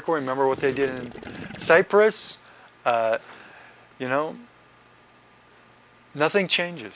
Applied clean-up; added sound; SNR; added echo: none; Gurgling / Liquid; 13 dB; none.